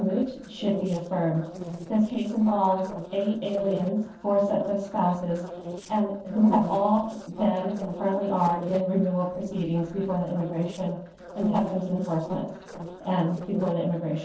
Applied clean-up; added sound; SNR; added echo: neural separator model SepFormer DNS4.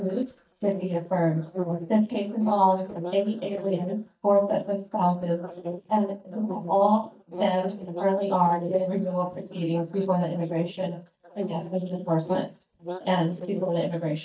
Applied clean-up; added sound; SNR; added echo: neural mask model DeepFilterNet 3.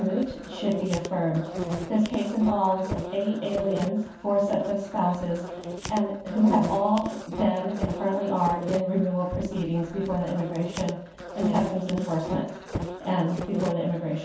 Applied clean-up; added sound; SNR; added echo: none; Insect; 9 dB; reverberation time 0.6 s.